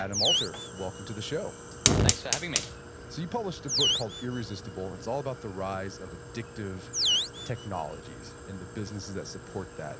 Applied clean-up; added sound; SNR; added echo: none; Fire + Animal; -4 dB; none.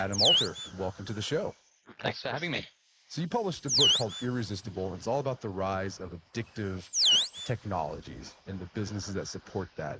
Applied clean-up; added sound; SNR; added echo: neural mask model Resemble Enhance denoiser.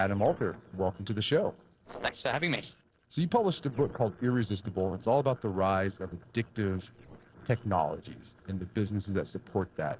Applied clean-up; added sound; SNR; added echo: neural separator model SepFormer DNS4.